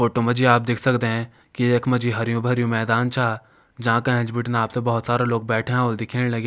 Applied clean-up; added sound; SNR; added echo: none; none; none; none.